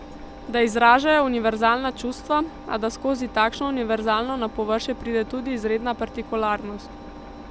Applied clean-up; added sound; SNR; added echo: none; Engine; 15 dB; none.